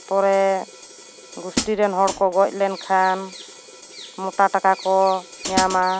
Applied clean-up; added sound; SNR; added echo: none; Hi-hat; 12 dB; none.